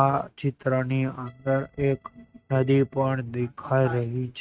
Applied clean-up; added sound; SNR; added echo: neural mask model RNNoise.